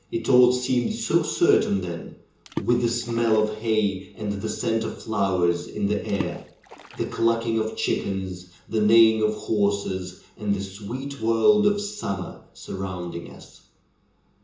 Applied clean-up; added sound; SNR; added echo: none; Water / Splash, splatter; 14 dB; reverberation time 0.2 s.